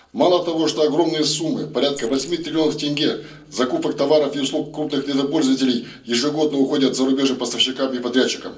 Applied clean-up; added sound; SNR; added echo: neural separator model SepFormer DNS4.